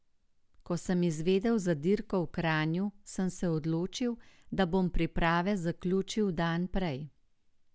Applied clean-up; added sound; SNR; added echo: none; none; none; none.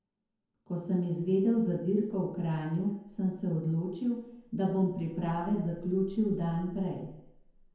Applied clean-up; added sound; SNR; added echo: none; none; none; reverberation time 0.9 s.